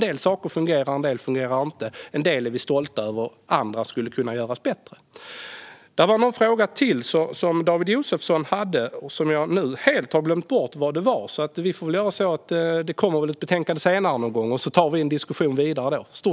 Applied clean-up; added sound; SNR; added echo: none; none; none; none.